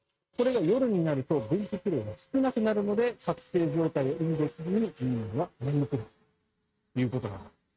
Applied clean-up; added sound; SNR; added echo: neural mask model RNNoise.